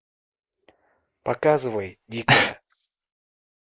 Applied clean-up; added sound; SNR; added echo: neural mask model Resemble Enhance denoiser.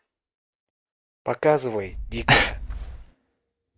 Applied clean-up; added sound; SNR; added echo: neural mask model DeepFilterNet 3.